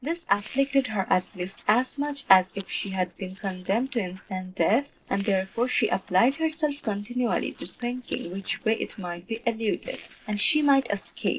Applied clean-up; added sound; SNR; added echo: neural separator model SepFormer DNS4.